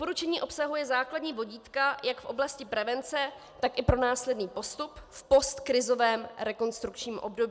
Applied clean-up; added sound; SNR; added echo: none; none; none; none.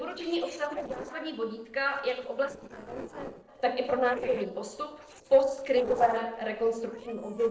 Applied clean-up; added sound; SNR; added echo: neural separator model SepFormer DNS4.